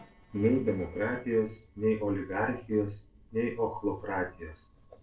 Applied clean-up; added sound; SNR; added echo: neural separator model SepFormer DNS4.